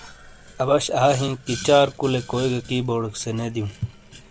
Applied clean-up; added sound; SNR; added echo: none; Boiling; 17 dB; none.